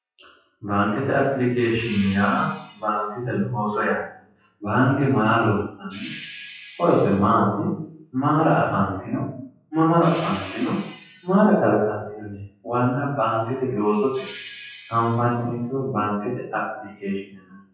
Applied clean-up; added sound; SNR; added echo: classical method WPE with log-MMSE.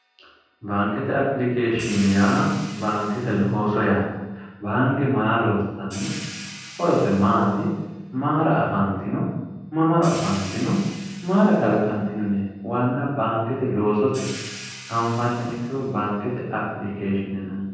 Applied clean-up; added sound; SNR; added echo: none; Hi-hat; 19 dB; reverberation time 1.3 s.